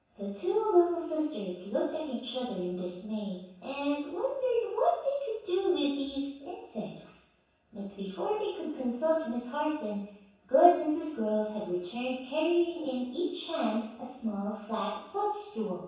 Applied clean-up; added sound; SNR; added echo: none; none; none; reverberation time 0.7 s.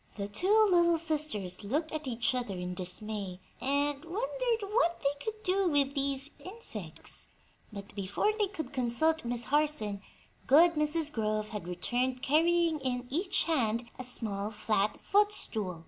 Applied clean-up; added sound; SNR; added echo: none; none; none; none.